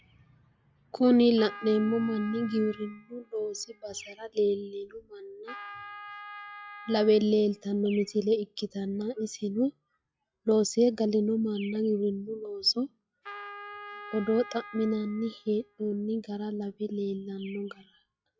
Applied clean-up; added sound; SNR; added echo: classical method log-MMSE.